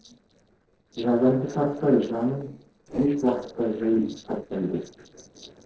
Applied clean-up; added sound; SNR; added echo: neural separator model SepFormer DNS4.